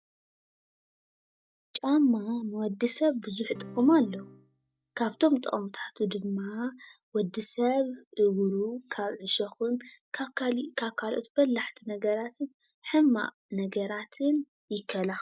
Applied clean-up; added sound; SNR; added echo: neural mask model DeepFilterNet 3.